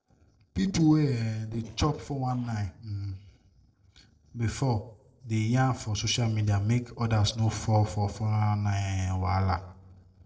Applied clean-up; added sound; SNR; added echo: neural separator model SepFormer DNS4.